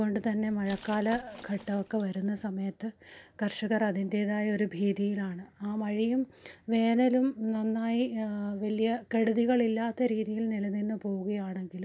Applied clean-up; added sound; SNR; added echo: none; Glass; 20 dB; none.